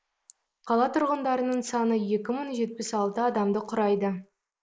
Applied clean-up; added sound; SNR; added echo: neural mask model Resemble Enhance denoiser.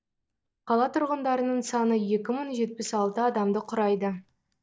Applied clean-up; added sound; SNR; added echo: neural mask model DeepFilterNet 3.